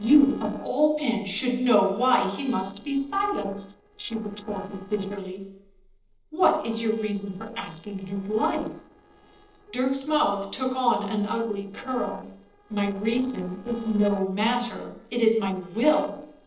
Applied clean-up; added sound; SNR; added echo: neural separator model SepFormer DNS4.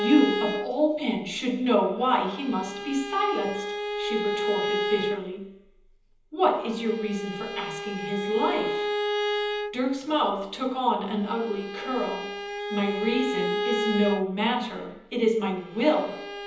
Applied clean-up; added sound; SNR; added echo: none; Bowed string instrument; 5 dB; reverberation time 1.3 s.